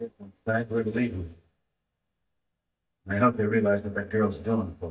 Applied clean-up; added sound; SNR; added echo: neural mask model DeepFilterNet 3.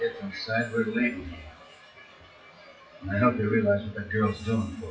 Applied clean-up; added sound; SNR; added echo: classical method WPE with log-MMSE.